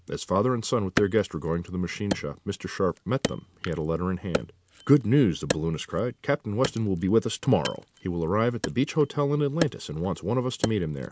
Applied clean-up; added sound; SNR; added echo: none; Wood; 10 dB; none.